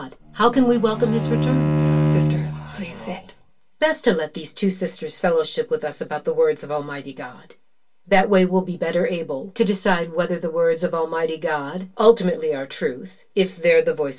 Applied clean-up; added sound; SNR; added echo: none; Bowed string instrument; 1 dB; reverberation time 0.1 s.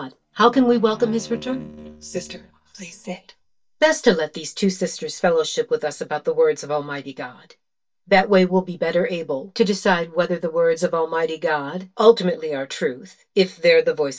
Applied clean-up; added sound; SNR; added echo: neural mask model DeepFilterNet 3.